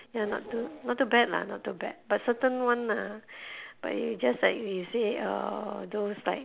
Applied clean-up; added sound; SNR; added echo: none; none; none; none.